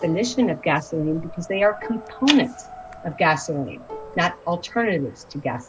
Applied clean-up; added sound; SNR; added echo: none; Plucked string instrument + Wind; 17 dB; none.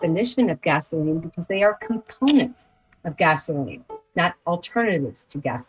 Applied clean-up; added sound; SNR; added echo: neural mask model RNNoise.